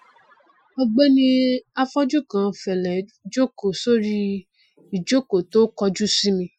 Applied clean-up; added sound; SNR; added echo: classical method Wiener filter.